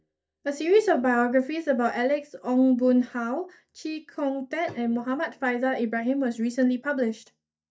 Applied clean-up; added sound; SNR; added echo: neural mask model DeepFilterNet 3.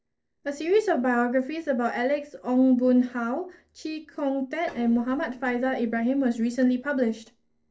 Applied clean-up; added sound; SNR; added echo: neural separator model SepFormer DNS4.